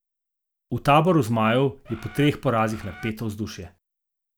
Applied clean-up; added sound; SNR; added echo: none; Bird; 17 dB; none.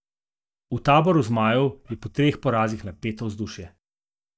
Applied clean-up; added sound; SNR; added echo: neural mask model DeepFilterNet 3.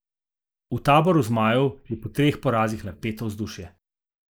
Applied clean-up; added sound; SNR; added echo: neural mask model Resemble Enhance denoiser.